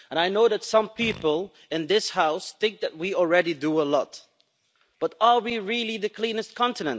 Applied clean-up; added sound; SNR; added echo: none; Fart; 17 dB; none.